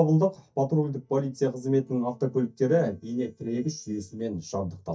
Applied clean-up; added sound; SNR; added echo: neural mask model DeepFilterNet 3.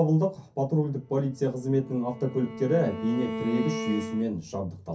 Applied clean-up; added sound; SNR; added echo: none; Bowed string instrument; 9 dB; reverberation time 0.3 s.